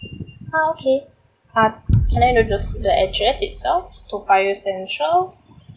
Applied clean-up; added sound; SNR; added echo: none; Boom; 7 dB; none.